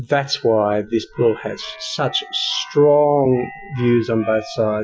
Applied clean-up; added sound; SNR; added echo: classical method Wiener filter.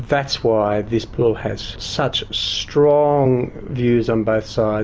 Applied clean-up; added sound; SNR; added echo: none; none; none; none.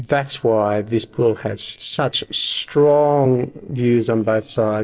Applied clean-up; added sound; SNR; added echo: neural separator model SepFormer DNS4.